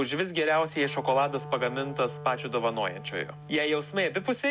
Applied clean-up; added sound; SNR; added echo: none; Wind instrument, woodwind instrument; 14 dB; none.